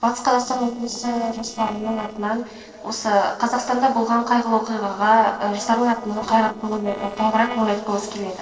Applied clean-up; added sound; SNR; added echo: neural separator model SepFormer DNS4.